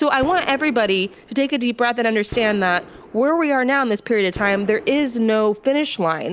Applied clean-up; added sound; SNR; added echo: none; Gunshot, gunfire; 20 dB; none.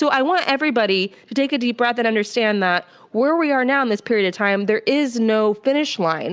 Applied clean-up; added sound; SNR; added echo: none; none; none; none.